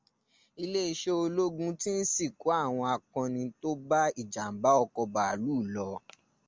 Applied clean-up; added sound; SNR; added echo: none; none; none; none.